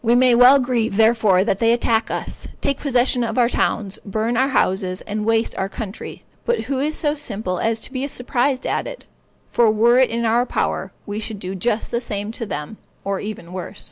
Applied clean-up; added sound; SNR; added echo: none; none; none; none.